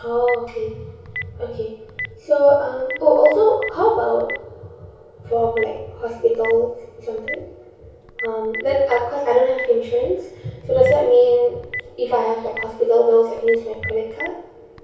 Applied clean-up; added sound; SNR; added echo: none; Telephone; 16 dB; reverberation time 0.6 s.